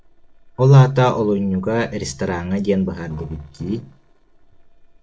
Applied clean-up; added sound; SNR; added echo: neural separator model SepFormer DNS4.